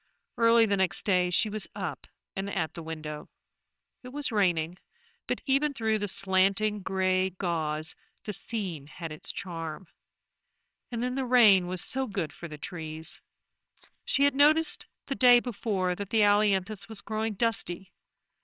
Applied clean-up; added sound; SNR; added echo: neural separator model SepFormer WHAMR!.